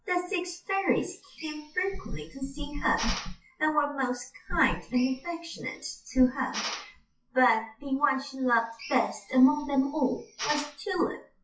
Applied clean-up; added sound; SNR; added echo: classical method WPE with log-MMSE.